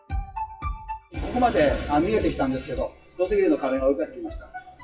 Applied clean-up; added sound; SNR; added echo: classical method WPE with log-MMSE.